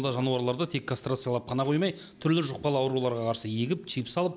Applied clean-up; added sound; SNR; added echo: none; none; none; none.